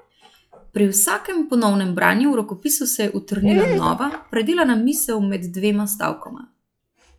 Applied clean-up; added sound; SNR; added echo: classical method log-MMSE.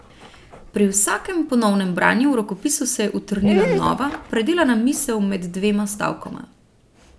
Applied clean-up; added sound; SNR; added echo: none; Dog; 11 dB; none.